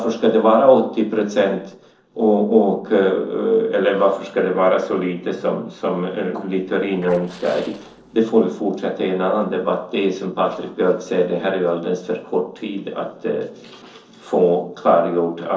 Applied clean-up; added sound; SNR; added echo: neural separator model SepFormer DNS4.